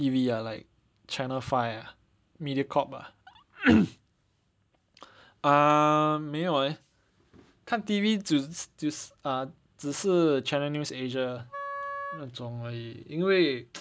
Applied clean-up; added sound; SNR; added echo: none; Wind instrument, woodwind instrument; 11 dB; none.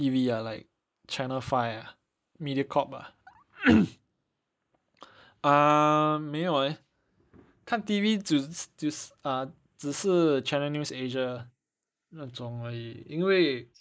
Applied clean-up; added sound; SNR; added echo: neural mask model Resemble Enhance denoiser.